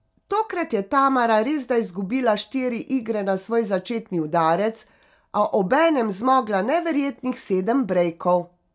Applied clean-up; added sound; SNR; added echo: none; none; none; none.